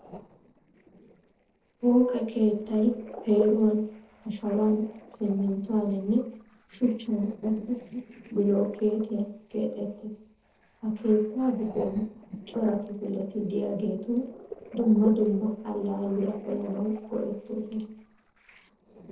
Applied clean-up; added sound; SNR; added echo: neural separator model SepFormer DNS4.